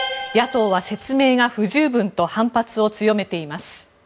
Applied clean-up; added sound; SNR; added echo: none; none; none; none.